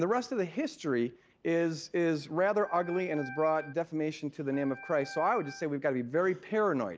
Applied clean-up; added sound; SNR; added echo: none; Organ; 15 dB; none.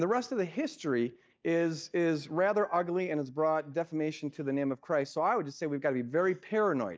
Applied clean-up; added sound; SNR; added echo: neural mask model DeepFilterNet 3.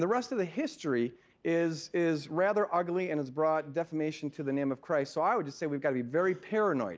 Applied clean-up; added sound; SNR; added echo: none; none; none; none.